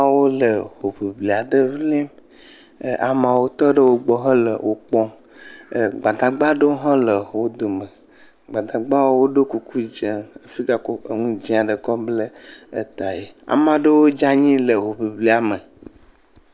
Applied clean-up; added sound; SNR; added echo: none; none; none; none.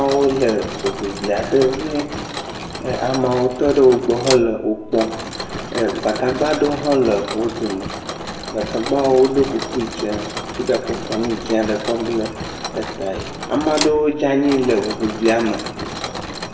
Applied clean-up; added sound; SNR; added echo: none; Mechanisms; 9 dB; reverberation time 0.9 s.